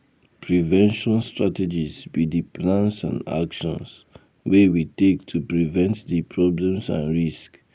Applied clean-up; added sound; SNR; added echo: none; none; none; none.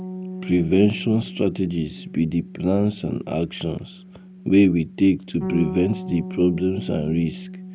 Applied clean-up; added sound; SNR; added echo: none; Bass guitar; 12 dB; none.